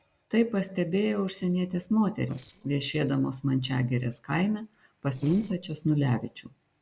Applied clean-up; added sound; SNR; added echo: neural separator model SepFormer DNS4.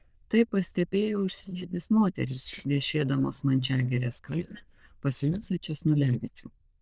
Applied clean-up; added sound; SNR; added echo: neural diffusion model UNIVERSE++.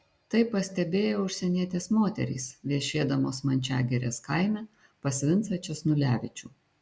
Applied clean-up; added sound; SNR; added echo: none; none; none; none.